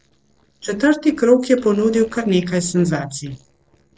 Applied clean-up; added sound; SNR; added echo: neural separator model SepFormer DNS4.